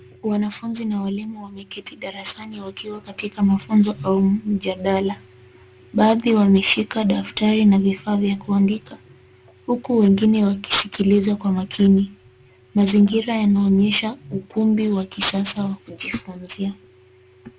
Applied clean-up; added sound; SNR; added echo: none; none; none; none.